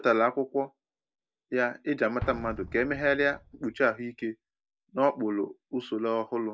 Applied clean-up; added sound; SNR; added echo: neural mask model DeepFilterNet 3.